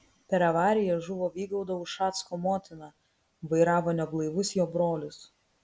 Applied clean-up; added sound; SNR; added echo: none; none; none; none.